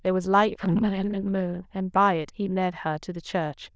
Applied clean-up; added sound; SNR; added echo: neural diffusion model UNIVERSE++.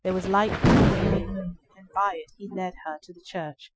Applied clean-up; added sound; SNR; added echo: classical method Wiener filter.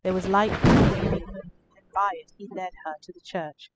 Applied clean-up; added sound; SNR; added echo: classical method spectral subtraction.